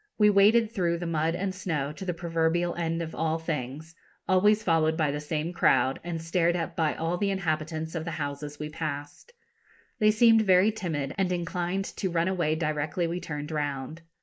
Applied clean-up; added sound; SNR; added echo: neural mask model Resemble Enhance denoiser.